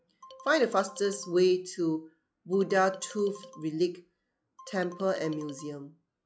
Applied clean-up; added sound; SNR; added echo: classical method log-MMSE.